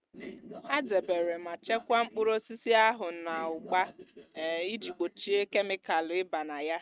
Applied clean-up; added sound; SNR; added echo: neural mask model RNNoise.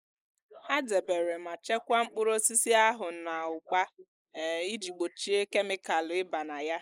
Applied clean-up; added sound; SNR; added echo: neural mask model Resemble Enhance denoiser.